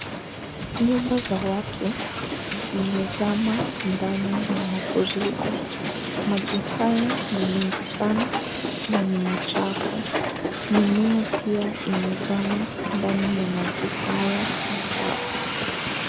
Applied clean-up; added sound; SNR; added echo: none; Hiss; 3 dB; none.